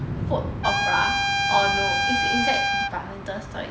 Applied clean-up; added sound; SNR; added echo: none; Trumpet; -3 dB; none.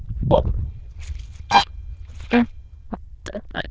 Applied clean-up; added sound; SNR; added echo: neural diffusion model UNIVERSE++.